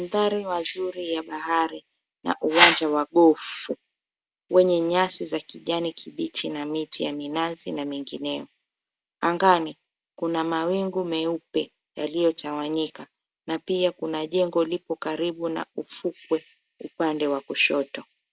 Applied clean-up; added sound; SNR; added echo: none; Whoosh, swoosh, swish; -5 dB; none.